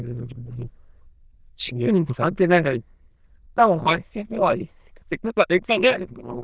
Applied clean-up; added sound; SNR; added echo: neural diffusion model UNIVERSE++.